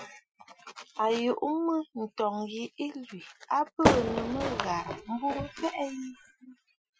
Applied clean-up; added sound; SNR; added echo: classical method Wiener filter.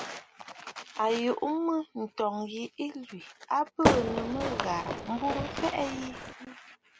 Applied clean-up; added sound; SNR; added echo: none; Fireworks; -1 dB; none.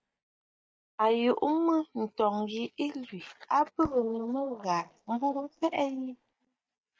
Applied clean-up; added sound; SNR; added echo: neural mask model DeepFilterNet 3.